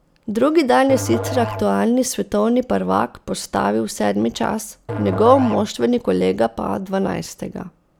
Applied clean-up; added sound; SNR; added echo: none; Musical instrument; 11 dB; none.